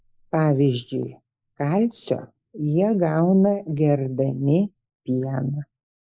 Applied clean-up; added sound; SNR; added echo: neural mask model Resemble Enhance denoiser.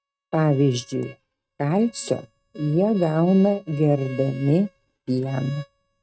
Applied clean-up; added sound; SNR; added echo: neural mask model RNNoise.